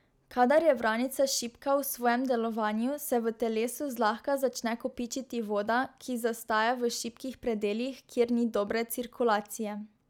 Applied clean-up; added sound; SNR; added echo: none; none; none; none.